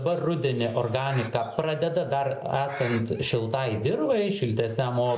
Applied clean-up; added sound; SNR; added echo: none; Bird; 20 dB; none.